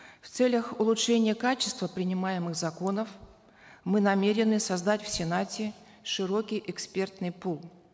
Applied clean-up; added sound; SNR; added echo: none; none; none; none.